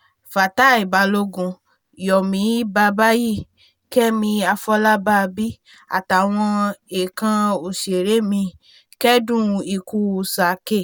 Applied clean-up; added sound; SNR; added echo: none; none; none; none.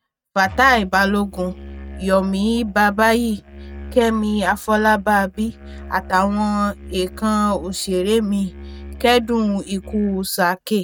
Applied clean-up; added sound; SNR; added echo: neural mask model RNNoise.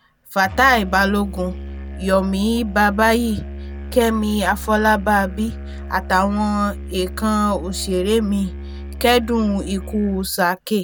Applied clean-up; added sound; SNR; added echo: none; Musical instrument; 11 dB; none.